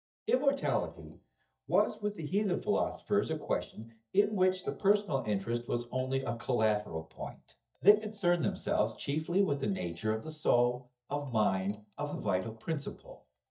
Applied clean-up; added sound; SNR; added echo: neural mask model DeepFilterNet 3.